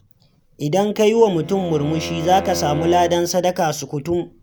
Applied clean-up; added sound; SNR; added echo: none; Bowed string instrument; 12 dB; none.